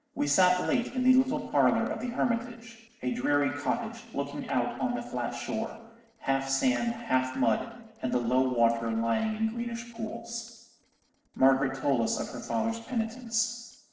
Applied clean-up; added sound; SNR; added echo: neural separator model SepFormer DNS4.